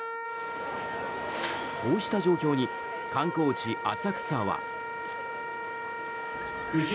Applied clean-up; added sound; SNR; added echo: none; Wind instrument, woodwind instrument; 4 dB; none.